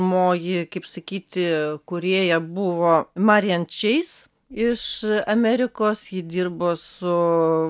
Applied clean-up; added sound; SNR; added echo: none; none; none; none.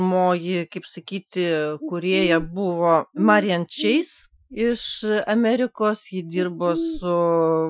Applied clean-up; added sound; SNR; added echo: classical method Wiener filter.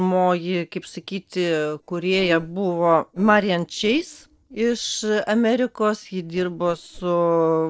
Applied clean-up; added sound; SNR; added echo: neural separator model SepFormer DNS4.